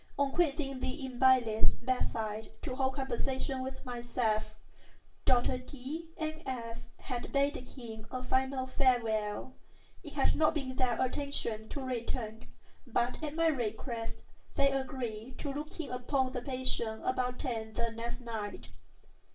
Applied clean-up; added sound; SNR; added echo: none; none; none; reverberation time 0.3 s.